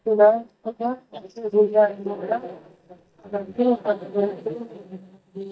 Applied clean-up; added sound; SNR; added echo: neural mask model DeepFilterNet 3.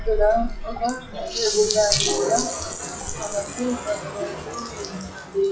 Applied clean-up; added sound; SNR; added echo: classical method WPE with log-MMSE.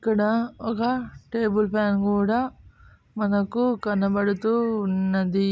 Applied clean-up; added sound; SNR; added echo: none; none; none; none.